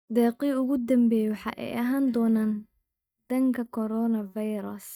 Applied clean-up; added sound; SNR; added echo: neural mask model DeepFilterNet 3.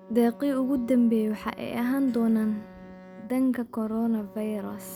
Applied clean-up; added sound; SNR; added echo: none; Bowed string instrument; 20 dB; none.